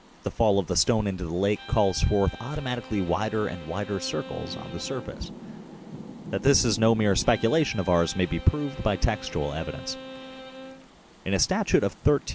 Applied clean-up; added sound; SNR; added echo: none; Rain + Bowed string instrument; 15 dB; none.